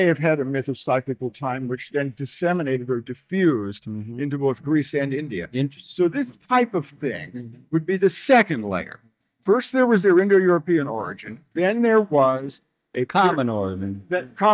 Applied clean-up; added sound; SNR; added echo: neural mask model DeepFilterNet 3.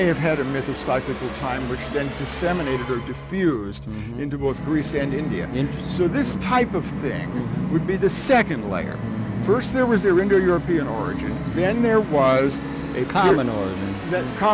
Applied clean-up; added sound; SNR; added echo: none; Musical instrument; 7 dB; none.